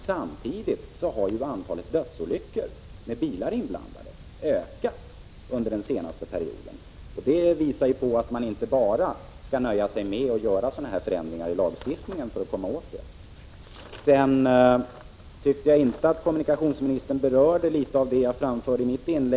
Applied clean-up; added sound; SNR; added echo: none; none; none; none.